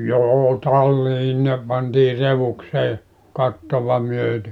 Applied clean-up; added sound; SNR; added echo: none; none; none; none.